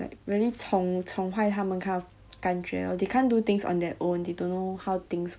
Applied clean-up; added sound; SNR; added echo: none; none; none; none.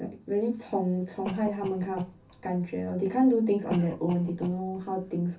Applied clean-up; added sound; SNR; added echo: none; Cough; 14 dB; reverberation time 0.3 s.